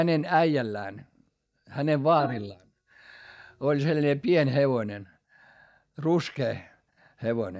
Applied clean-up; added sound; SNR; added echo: neural mask model DeepFilterNet 3.